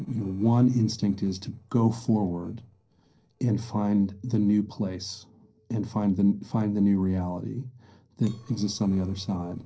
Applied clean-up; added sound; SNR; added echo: neural separator model SepFormer DNS4.